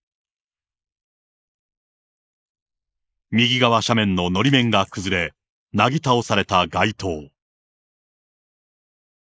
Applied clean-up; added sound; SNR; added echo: neural mask model Resemble Enhance denoiser.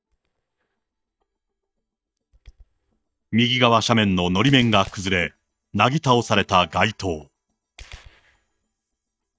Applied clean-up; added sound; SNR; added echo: neural mask model DeepFilterNet 3.